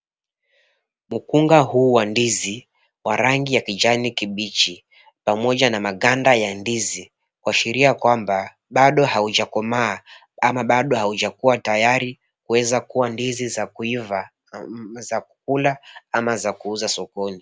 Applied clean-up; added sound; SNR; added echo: none; none; none; none.